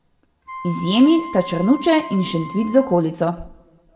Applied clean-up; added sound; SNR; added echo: none; Wind instrument, woodwind instrument; 15 dB; reverberation time 0.7 s.